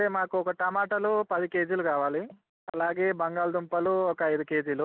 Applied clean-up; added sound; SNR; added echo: none; none; none; none.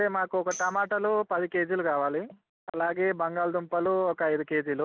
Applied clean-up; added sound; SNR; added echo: none; Tambourine; 19 dB; none.